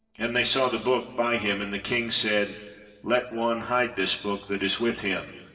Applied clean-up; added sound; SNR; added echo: neural separator model SepFormer DNS4.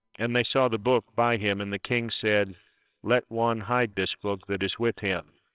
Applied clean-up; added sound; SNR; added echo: neural separator model SepFormer WHAMR!.